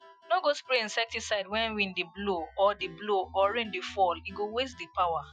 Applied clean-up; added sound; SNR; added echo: classical method Wiener filter.